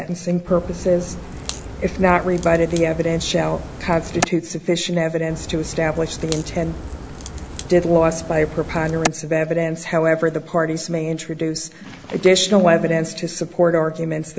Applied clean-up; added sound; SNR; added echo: none; Crack; 10 dB; none.